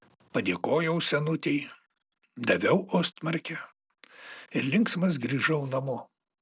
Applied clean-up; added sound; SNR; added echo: none; none; none; none.